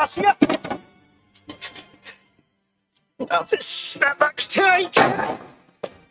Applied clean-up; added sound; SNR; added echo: neural mask model RNNoise.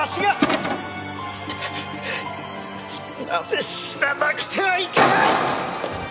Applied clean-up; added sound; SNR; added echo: none; none; none; none.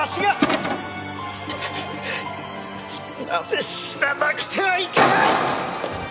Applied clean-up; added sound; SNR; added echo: none; Zipper (clothing); 20 dB; none.